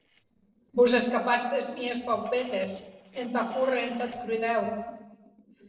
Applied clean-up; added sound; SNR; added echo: neural separator model SepFormer DNS4.